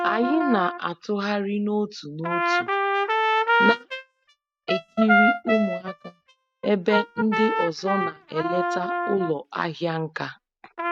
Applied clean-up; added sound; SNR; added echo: neural mask model RNNoise.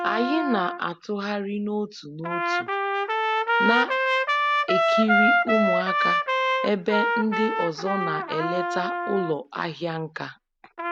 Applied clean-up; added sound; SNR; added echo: none; Trumpet; -3 dB; none.